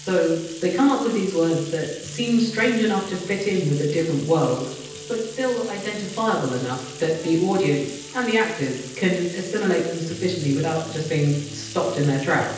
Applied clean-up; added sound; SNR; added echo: none; Bathtub (filling or washing); 17 dB; reverberation time 0.9 s.